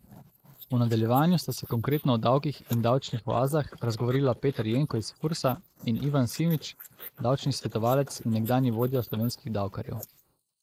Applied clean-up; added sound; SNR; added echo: neural mask model Resemble Enhance denoiser.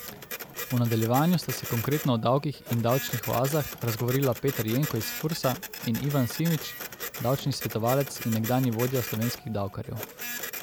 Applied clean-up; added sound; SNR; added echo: none; Printer; 10 dB; none.